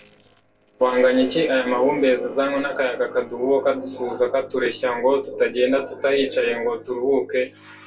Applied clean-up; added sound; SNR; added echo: neural separator model SepFormer DNS4.